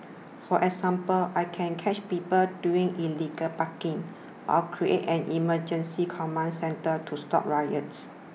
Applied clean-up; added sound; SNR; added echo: none; none; none; none.